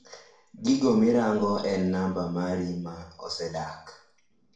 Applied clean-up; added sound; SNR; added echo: none; none; none; reverberation time 0.5 s.